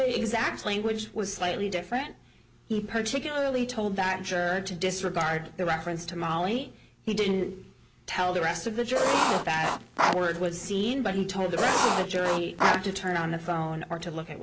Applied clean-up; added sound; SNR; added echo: none; Writing; -1 dB; none.